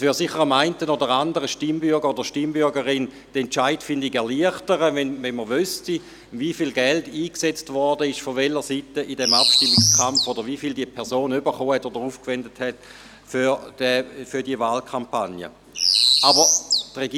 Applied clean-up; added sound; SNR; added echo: none; Bird; -5 dB; none.